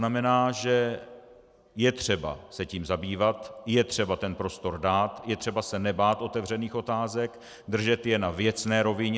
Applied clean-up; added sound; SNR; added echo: none; none; none; none.